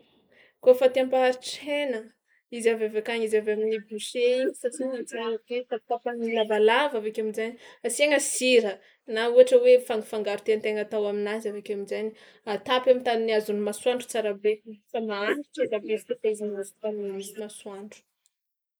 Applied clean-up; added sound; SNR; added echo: neural mask model Resemble Enhance denoiser.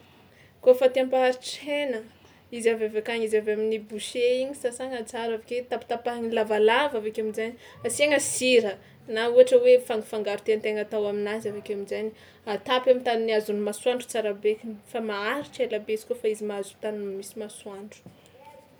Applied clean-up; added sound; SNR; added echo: none; none; none; none.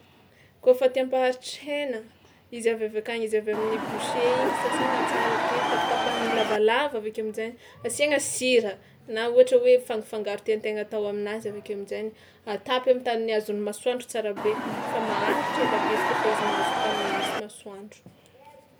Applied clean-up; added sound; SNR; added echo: none; Crowd / Cheering; 0 dB; none.